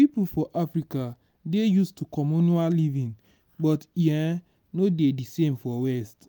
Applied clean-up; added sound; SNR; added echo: none; none; none; none.